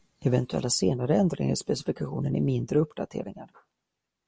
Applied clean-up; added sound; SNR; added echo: none; none; none; none.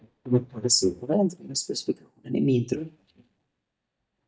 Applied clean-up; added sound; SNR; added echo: neural mask model DeepFilterNet 3.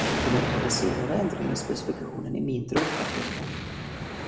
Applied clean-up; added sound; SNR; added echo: none; Explosion; 1 dB; reverberation time 0.9 s.